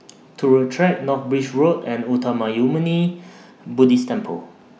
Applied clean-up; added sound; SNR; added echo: none; none; none; none.